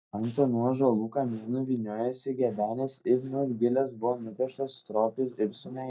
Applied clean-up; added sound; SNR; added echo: neural mask model DeepFilterNet 3.